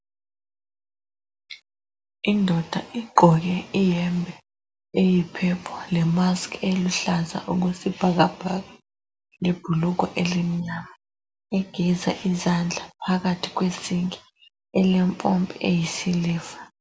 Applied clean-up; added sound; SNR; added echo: none; none; none; none.